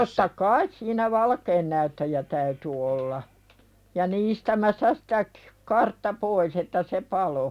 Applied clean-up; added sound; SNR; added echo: none; none; none; none.